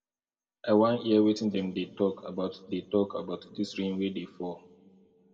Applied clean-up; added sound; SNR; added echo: none; none; none; reverberation time 1.7 s.